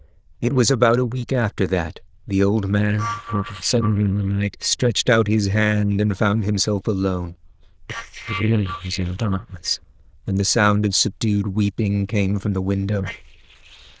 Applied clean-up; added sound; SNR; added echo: neural diffusion model UNIVERSE++.